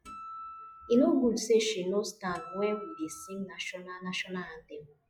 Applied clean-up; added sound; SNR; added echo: classical method log-MMSE.